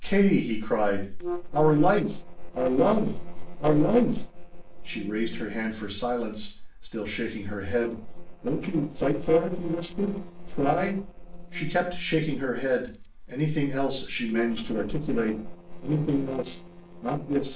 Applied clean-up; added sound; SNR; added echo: neural separator model SepFormer DNS4.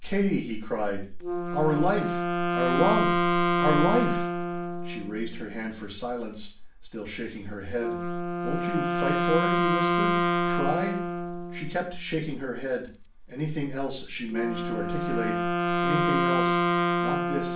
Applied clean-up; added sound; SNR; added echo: none; Wind instrument, woodwind instrument; -1 dB; reverberation time 0.4 s.